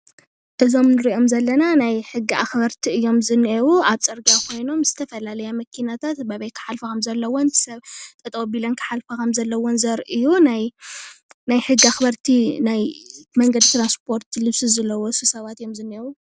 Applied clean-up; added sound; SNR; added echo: none; Tambourine; -2 dB; none.